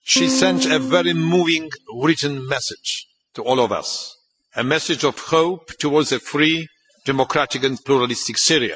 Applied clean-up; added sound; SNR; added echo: classical method spectral subtraction.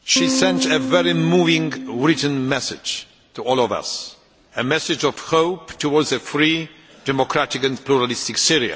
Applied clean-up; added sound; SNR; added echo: none; Electric guitar / Strum; 4 dB; none.